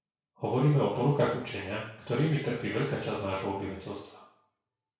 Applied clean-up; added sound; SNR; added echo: none; none; none; reverberation time 0.6 s.